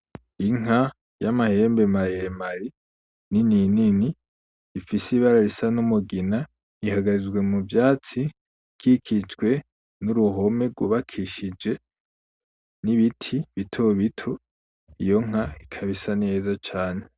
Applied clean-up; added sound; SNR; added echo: none; none; none; none.